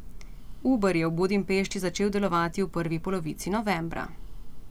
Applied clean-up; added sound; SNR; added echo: none; Church bell; 17 dB; none.